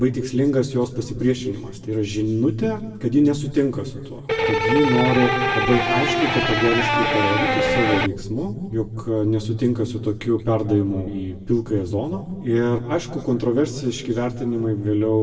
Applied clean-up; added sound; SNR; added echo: none; Electric guitar; -1 dB; reverberation time 1.3 s.